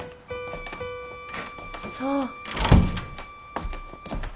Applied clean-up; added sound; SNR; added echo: none; Piano + Wind instrument, woodwind instrument; 13 dB; none.